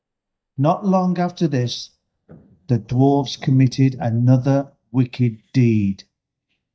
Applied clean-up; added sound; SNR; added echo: neural mask model DeepFilterNet 3.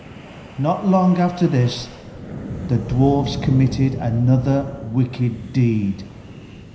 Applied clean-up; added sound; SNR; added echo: none; Wind; 12 dB; reverberation time 0.9 s.